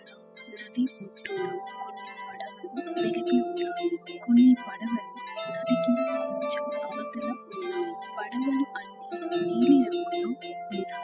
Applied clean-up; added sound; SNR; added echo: classical method spectral subtraction.